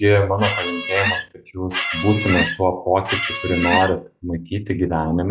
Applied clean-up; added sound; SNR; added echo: classical method log-MMSE.